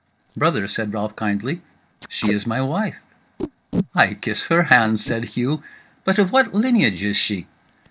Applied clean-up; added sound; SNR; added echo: neural separator model SepFormer DNS4.